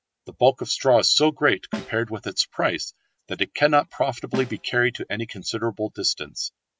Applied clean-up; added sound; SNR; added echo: none; Snare drum; 15 dB; none.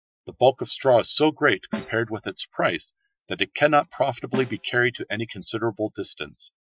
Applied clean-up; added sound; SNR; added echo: classical method Wiener filter.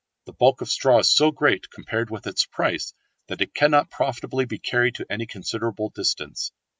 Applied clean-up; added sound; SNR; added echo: none; none; none; none.